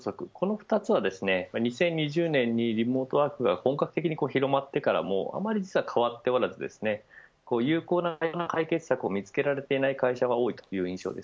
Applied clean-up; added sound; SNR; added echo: none; none; none; none.